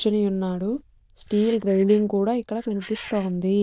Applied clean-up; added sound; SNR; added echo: neural diffusion model UNIVERSE++.